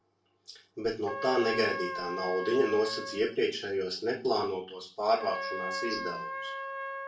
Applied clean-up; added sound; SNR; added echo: none; Trumpet; 7 dB; reverberation time 0.3 s.